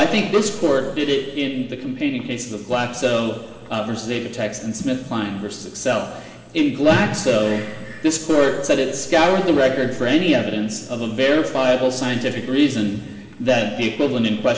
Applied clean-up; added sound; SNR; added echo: none; none; none; reverberation time 2.3 s.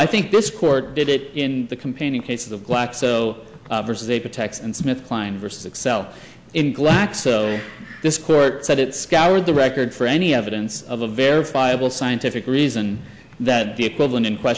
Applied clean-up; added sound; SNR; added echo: none; none; none; none.